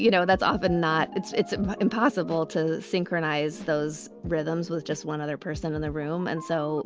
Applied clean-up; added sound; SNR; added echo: none; none; none; none.